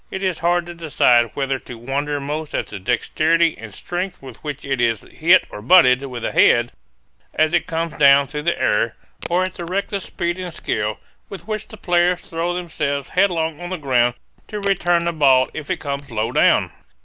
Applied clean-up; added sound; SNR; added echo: none; Crack; 17 dB; none.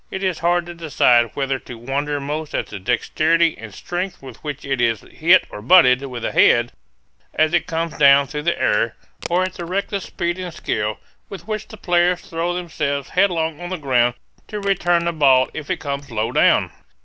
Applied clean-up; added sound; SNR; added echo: neural separator model SepFormer DNS4.